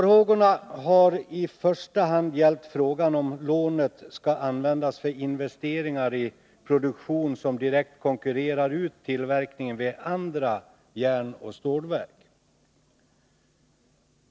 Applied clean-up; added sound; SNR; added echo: none; none; none; none.